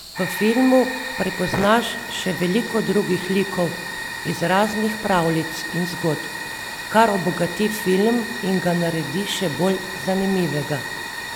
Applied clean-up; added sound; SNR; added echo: none; Fire; 8 dB; none.